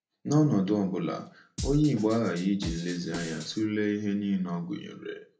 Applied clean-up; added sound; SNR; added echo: none; Drum kit; 11 dB; reverberation time 0.3 s.